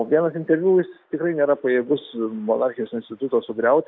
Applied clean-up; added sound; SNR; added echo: neural mask model Resemble Enhance denoiser.